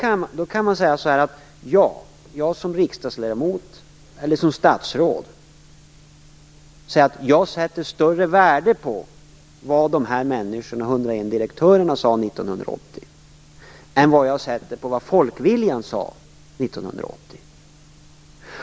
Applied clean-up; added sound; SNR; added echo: none; none; none; none.